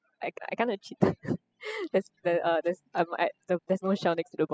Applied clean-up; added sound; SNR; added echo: classical method spectral subtraction.